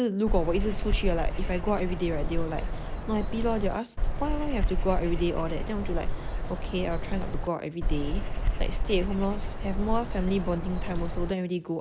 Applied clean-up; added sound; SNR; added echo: none; Bird vocalization, bird call, bird song; -2 dB; none.